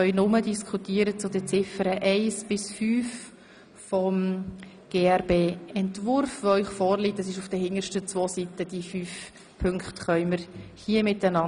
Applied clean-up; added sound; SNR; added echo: none; none; none; none.